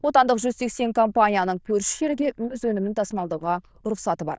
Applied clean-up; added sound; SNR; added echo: neural diffusion model UNIVERSE++.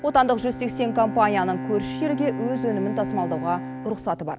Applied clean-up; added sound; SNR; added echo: none; Bowed string instrument; 7 dB; none.